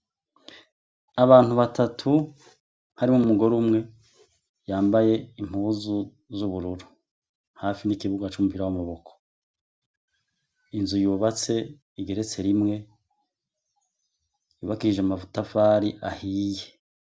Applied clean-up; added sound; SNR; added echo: none; none; none; none.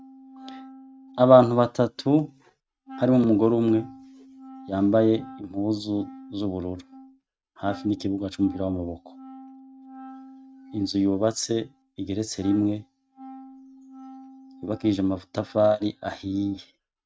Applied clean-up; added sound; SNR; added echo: neural mask model RNNoise.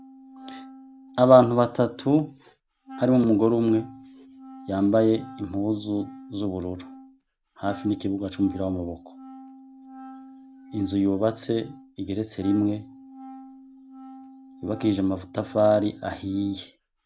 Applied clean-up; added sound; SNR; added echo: none; Wind instrument, woodwind instrument; 19 dB; none.